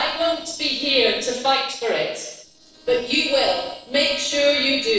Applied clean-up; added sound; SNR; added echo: neural separator model SepFormer DNS4.